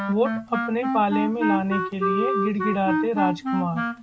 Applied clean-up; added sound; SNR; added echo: none; Wind instrument, woodwind instrument; 1 dB; none.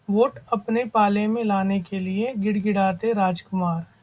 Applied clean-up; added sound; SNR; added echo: none; none; none; none.